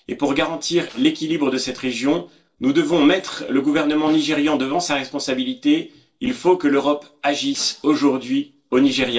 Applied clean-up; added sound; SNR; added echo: neural separator model SepFormer DNS4.